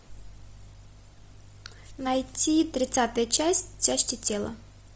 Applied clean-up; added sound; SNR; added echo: none; none; none; none.